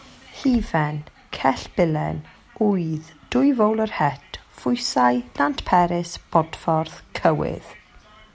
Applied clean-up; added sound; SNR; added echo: none; none; none; none.